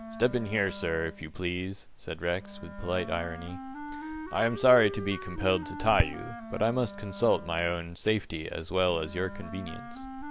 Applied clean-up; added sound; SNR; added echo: none; Wind instrument, woodwind instrument; 13 dB; none.